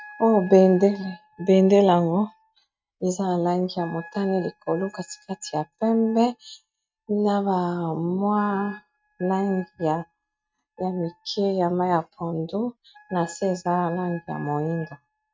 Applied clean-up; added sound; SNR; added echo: neural mask model RNNoise.